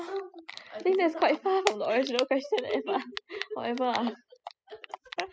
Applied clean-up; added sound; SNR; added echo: classical method spectral subtraction.